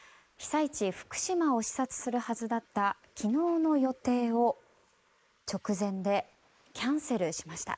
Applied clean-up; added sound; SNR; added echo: neural mask model Resemble Enhance denoiser.